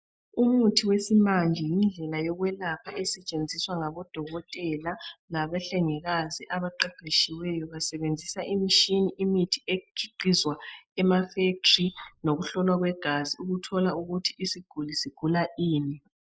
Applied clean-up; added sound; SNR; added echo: neural mask model Resemble Enhance denoiser.